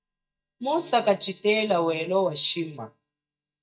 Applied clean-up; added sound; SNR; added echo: neural mask model DeepFilterNet 3.